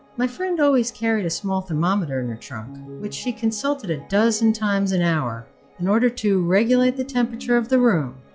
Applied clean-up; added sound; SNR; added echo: classical method log-MMSE.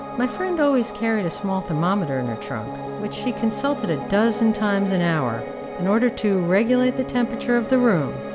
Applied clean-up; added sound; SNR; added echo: none; Piano; 9 dB; none.